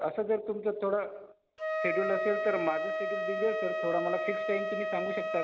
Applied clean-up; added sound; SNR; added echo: none; Wind instrument, woodwind instrument; 1 dB; none.